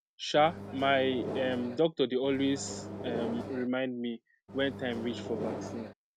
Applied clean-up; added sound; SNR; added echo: none; Microwave oven; 8 dB; none.